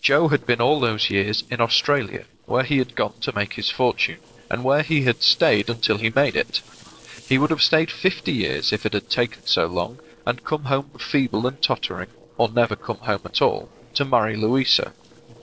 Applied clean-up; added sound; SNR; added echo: neural separator model SepFormer DNS4.